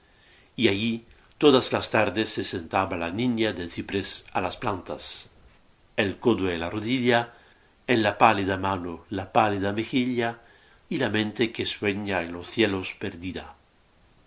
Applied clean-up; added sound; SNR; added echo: none; none; none; none.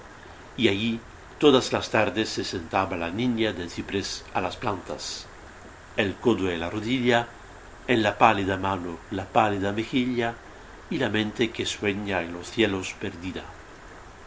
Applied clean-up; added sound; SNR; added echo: none; Stream; 18 dB; none.